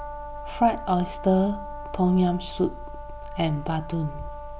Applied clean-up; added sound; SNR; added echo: none; Brass instrument; 13 dB; none.